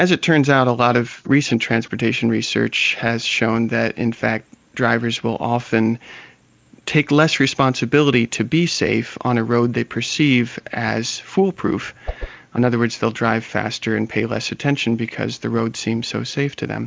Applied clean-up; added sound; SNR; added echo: neural mask model Resemble Enhance denoiser.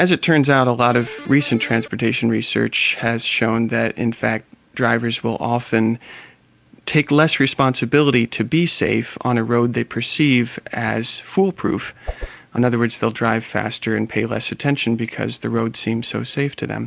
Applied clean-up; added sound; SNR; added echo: none; Electric guitar + Whoosh, swoosh, swish; 13 dB; none.